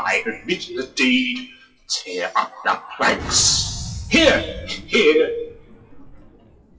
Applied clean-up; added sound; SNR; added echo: classical method WPE with log-MMSE.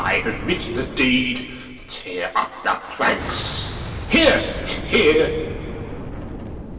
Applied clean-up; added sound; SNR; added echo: none; Boom; 10 dB; reverberation time 2.3 s.